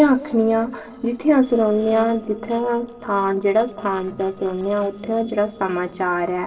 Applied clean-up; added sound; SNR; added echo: neural separator model SepFormer DNS4.